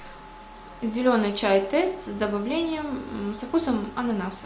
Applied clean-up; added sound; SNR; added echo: none; none; none; none.